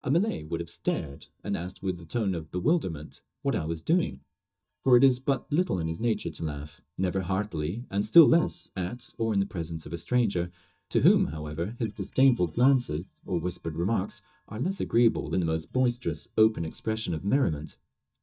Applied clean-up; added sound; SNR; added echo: neural mask model DeepFilterNet 3.